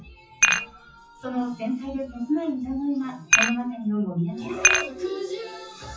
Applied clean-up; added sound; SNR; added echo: classical method WPE with log-MMSE.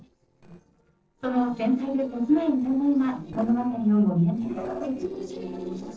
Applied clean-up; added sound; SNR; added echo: neural separator model SepFormer DNS4.